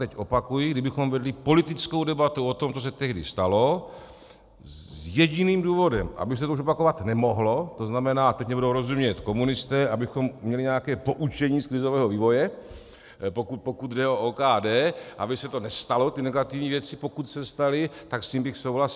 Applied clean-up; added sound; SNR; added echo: none; none; none; none.